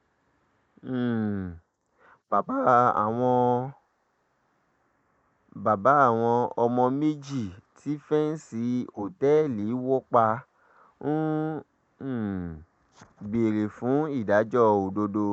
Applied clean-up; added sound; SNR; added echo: neural mask model Resemble Enhance denoiser.